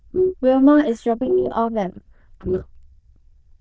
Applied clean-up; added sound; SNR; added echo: neural diffusion model UNIVERSE++.